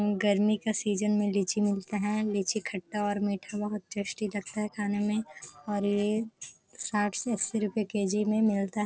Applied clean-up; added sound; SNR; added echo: neural separator model SepFormer DNS4.